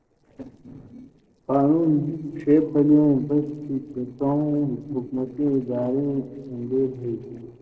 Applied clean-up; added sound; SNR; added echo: neural separator model SepFormer DNS4.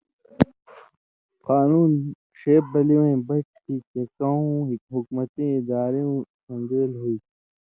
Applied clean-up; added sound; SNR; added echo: none; none; none; none.